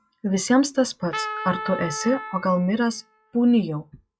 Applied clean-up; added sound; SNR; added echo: classical method log-MMSE.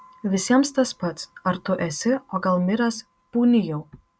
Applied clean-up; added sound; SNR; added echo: none; none; none; none.